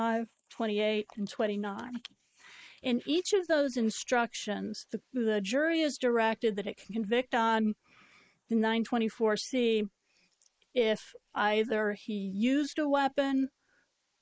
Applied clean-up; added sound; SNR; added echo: neural mask model Resemble Enhance denoiser.